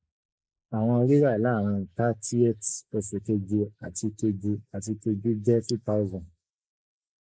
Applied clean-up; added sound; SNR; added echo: neural mask model Resemble Enhance denoiser.